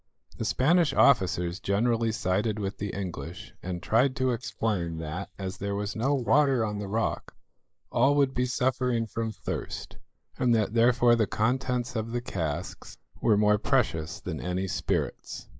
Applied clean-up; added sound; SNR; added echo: neural mask model Resemble Enhance denoiser.